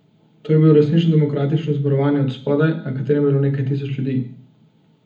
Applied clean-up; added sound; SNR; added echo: none; none; none; reverberation time 0.4 s.